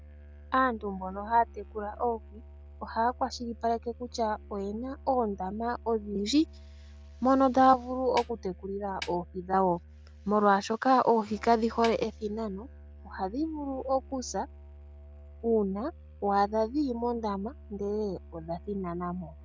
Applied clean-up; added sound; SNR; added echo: none; Snare drum + Musical instrument; 18 dB; none.